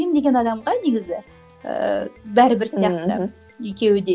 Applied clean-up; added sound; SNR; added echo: none; none; none; none.